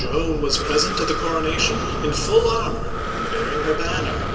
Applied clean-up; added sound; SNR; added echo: none; Breathing; 1 dB; reverberation time 1.9 s.